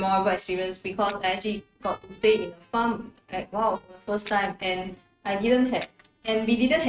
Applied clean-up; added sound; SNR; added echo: neural mask model RNNoise.